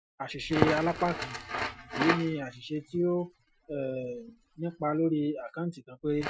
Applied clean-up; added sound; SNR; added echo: classical method Wiener filter.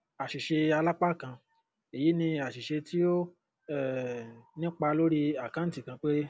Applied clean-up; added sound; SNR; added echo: none; none; none; none.